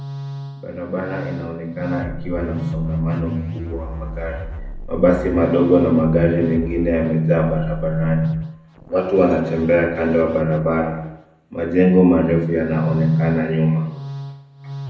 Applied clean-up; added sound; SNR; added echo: none; Musical instrument; 12 dB; reverberation time 0.7 s.